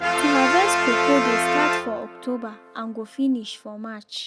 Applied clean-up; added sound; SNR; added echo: none; Brass instrument; -1 dB; none.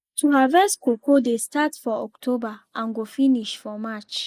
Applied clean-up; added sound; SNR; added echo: neural mask model Resemble Enhance denoiser.